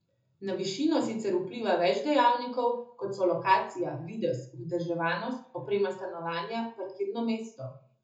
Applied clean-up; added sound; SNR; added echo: none; none; none; reverberation time 0.6 s.